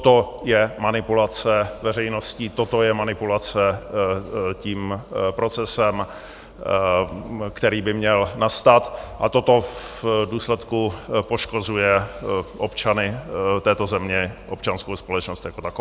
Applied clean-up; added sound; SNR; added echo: none; none; none; none.